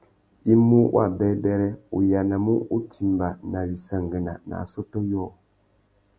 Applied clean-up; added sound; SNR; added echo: none; none; none; none.